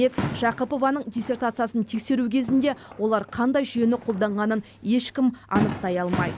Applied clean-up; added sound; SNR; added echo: none; Fireworks; 10 dB; none.